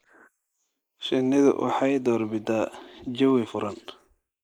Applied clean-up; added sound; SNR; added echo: neural mask model Resemble Enhance denoiser.